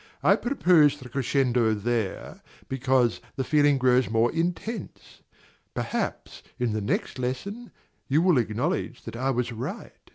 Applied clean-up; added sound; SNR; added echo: none; none; none; none.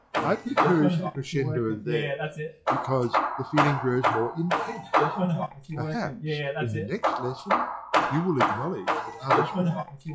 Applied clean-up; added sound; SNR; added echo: classical method log-MMSE.